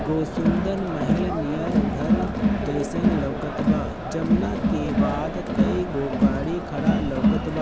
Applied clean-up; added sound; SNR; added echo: none; Crowd; -5 dB; none.